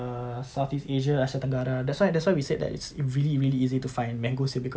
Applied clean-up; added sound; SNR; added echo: none; none; none; none.